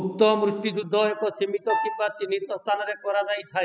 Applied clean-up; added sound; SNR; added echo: classical method spectral subtraction.